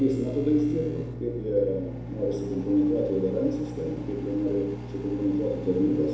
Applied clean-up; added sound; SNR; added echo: none; Microwave oven; 10 dB; reverberation time 1.0 s.